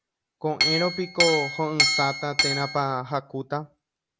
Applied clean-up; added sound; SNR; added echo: none; Chink, clink; -2 dB; none.